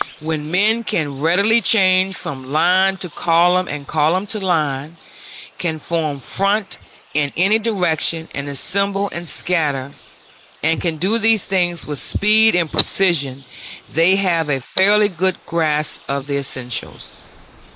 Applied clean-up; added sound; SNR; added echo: neural mask model Resemble Enhance denoiser.